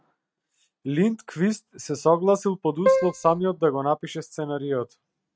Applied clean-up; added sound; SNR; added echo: neural mask model RNNoise.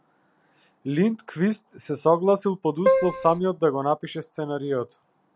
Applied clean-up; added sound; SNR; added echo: none; Keyboard (musical); -3 dB; none.